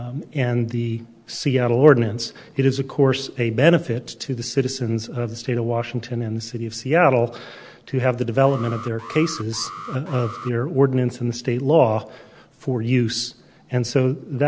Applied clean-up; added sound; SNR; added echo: none; Alarm; 16 dB; none.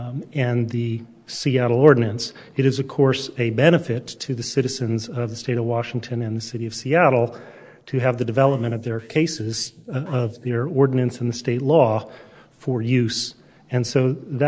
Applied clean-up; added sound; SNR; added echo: neural mask model Resemble Enhance denoiser.